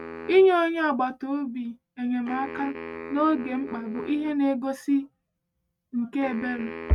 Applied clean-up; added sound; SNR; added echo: neural mask model RNNoise.